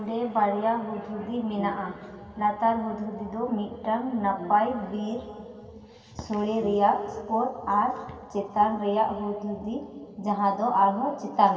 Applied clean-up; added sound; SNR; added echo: none; Brass instrument; 17 dB; reverberation time 2.4 s.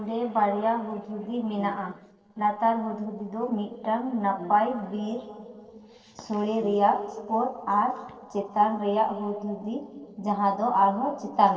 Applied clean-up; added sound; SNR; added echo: neural separator model SepFormer DNS4.